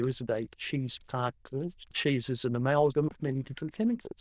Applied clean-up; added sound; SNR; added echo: neural diffusion model UNIVERSE++.